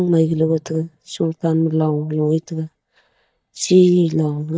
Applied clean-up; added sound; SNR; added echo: neural mask model DeepFilterNet 3.